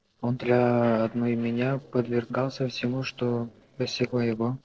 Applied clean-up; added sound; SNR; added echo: neural separator model SepFormer DNS4.